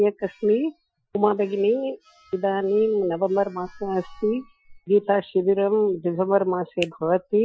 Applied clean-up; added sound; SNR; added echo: classical method Wiener filter.